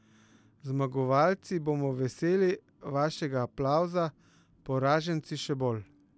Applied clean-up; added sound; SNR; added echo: none; none; none; none.